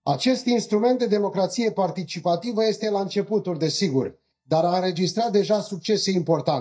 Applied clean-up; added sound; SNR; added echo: neural mask model DeepFilterNet 3.